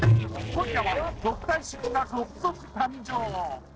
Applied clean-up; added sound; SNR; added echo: neural separator model SepFormer DNS4.